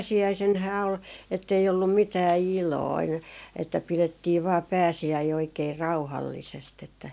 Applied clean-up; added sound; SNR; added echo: none; none; none; none.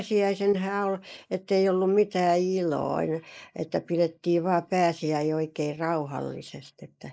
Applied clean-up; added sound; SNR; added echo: neural mask model Resemble Enhance denoiser.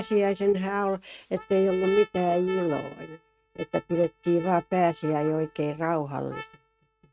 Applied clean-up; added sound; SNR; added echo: neural mask model RNNoise.